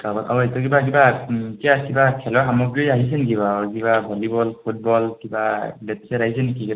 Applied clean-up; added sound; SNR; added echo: none; none; none; none.